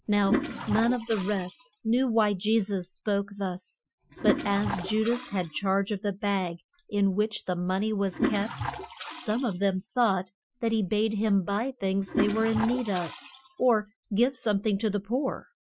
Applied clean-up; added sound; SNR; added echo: classical method Wiener filter.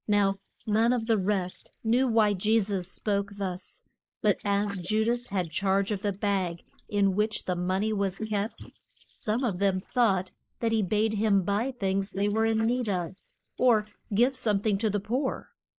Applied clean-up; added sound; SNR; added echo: neural mask model Resemble Enhance denoiser.